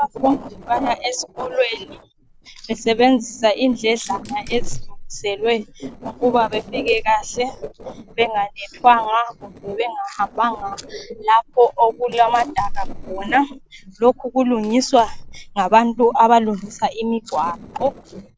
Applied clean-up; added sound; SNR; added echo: neural separator model SepFormer DNS4.